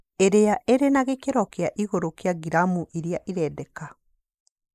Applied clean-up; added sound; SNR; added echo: neural mask model Resemble Enhance denoiser.